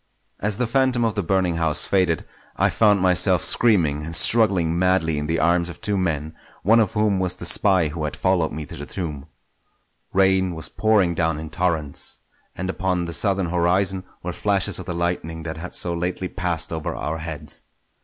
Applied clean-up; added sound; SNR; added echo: none; none; none; none.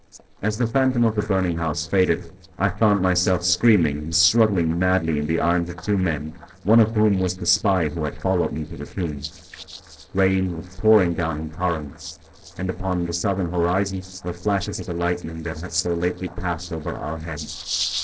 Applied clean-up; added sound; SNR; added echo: neural separator model SepFormer DNS4.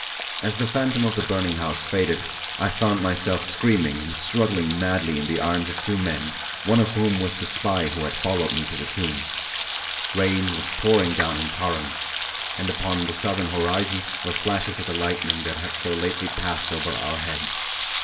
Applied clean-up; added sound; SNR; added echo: none; Frying (food); 0 dB; reverberation time 1.6 s.